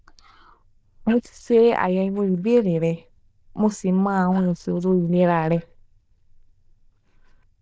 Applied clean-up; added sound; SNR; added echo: neural diffusion model UNIVERSE++.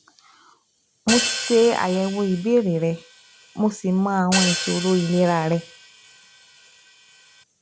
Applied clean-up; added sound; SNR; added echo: none; Hi-hat; 7 dB; none.